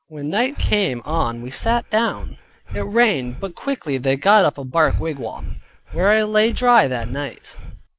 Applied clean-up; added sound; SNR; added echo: none; Breathing; 7 dB; none.